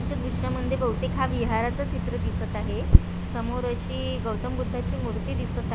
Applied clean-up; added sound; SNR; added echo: none; Bird vocalization, bird call, bird song; -3 dB; none.